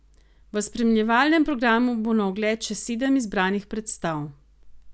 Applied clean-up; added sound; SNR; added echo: none; none; none; none.